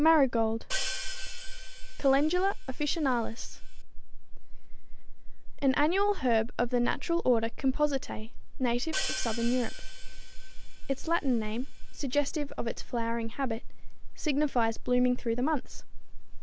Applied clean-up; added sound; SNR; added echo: none; Hi-hat; 15 dB; none.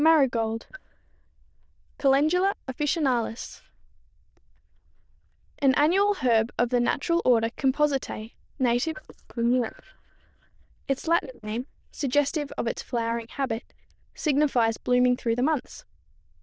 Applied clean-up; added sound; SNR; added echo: neural diffusion model UNIVERSE++.